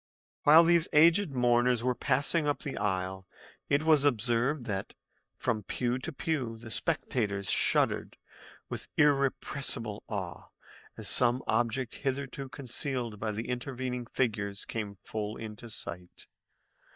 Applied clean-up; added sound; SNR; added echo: neural mask model DeepFilterNet 3.